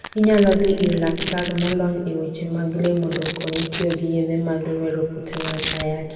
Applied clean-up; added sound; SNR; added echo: none; Domestic sounds, home sounds; 7 dB; reverberation time 1.8 s.